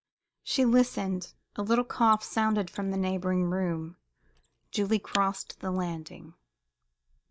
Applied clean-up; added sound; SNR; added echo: neural mask model DeepFilterNet 3.